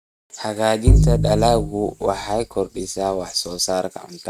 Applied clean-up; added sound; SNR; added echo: neural mask model RNNoise.